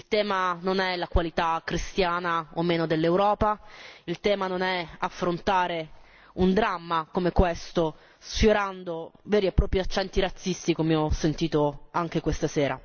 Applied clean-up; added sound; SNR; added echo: none; none; none; none.